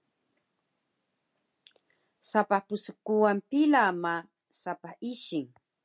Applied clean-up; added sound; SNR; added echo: none; none; none; none.